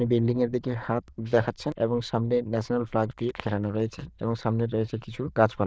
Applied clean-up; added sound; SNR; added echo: neural diffusion model UNIVERSE++.